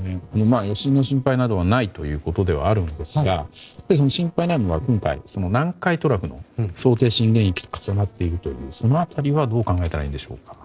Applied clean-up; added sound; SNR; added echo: neural separator model SepFormer DNS4.